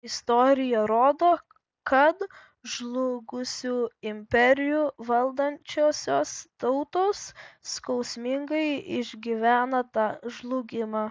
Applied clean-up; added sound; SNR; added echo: none; none; none; none.